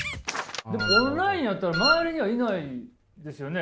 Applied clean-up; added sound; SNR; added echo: none; Wind instrument, woodwind instrument; -2 dB; none.